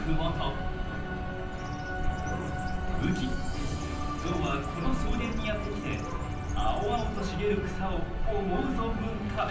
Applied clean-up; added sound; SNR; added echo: none; Bird; 1 dB; reverberation time 0.6 s.